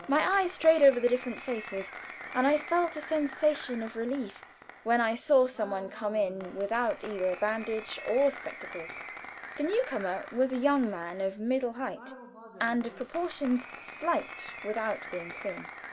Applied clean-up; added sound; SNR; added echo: none; Applause; 15 dB; none.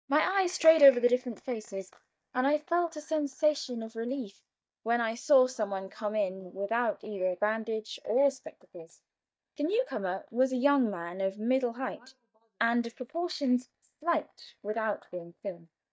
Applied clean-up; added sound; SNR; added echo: neural mask model DeepFilterNet 3.